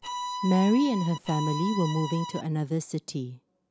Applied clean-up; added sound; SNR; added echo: none; Bowed string instrument; 7 dB; none.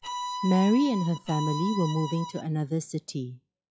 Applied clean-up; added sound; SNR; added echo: classical method log-MMSE.